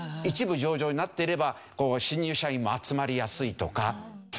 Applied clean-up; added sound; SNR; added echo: none; none; none; none.